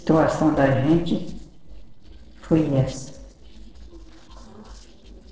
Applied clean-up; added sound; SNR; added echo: neural separator model SepFormer DNS4.